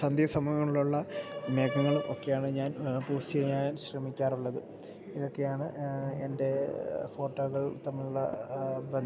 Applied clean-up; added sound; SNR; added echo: none; Tap; 16 dB; none.